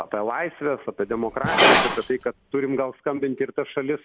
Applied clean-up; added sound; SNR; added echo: none; Glass; -1 dB; none.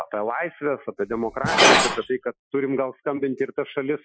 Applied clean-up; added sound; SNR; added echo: classical method Wiener filter.